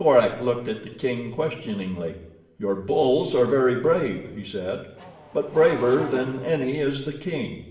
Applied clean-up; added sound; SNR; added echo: none; Race car, auto racing / Accelerating, revving, vroom; 17 dB; reverberation time 0.8 s.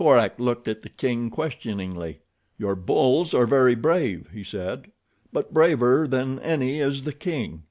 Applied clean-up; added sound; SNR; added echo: none; none; none; none.